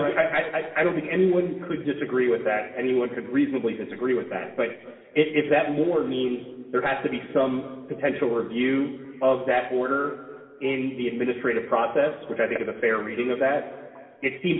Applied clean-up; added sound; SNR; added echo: none; none; none; reverberation time 2.3 s.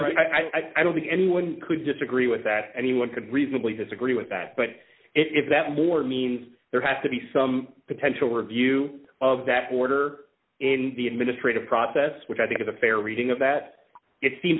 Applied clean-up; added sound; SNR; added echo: none; none; none; none.